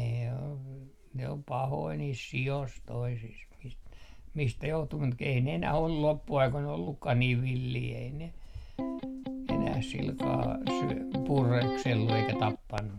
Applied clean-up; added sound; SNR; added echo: none; Electric guitar; 2 dB; none.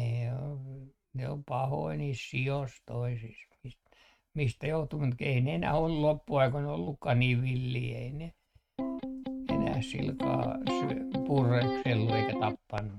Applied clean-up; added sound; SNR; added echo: neural mask model RNNoise.